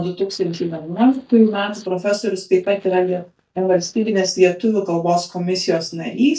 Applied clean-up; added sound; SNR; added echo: neural mask model DeepFilterNet 3.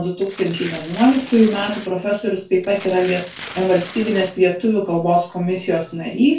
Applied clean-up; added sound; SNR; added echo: none; Tearing; 14 dB; reverberation time 0.2 s.